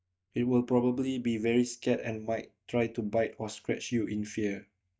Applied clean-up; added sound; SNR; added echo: neural mask model DeepFilterNet 3.